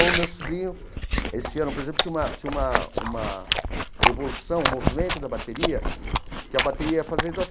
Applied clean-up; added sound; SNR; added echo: none; Chewing, mastication; -2 dB; none.